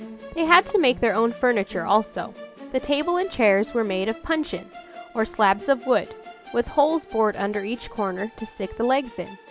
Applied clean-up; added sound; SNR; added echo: none; Musical instrument; 18 dB; none.